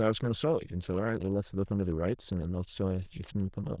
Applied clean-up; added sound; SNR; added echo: neural diffusion model UNIVERSE++.